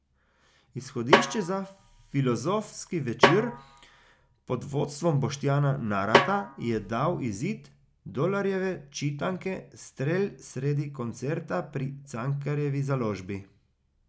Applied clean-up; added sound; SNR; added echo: none; Snare drum; -2 dB; none.